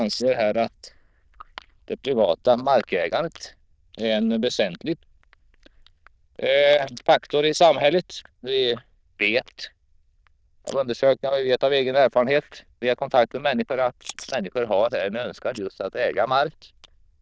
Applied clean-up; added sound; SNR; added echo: neural diffusion model UNIVERSE++.